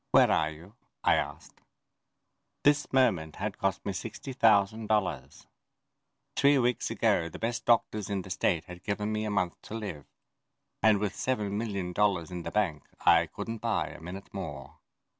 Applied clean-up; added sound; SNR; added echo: none; none; none; none.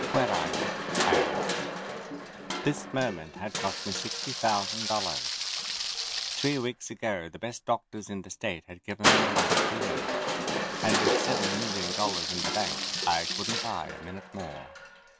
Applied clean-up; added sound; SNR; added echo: none; Rain + Crushing; -3 dB; none.